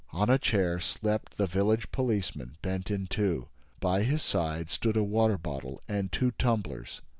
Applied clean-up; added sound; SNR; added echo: none; none; none; none.